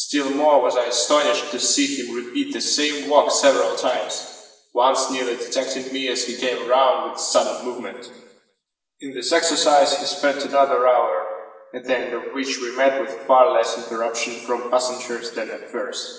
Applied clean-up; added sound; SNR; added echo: none; none; none; reverberation time 1.2 s.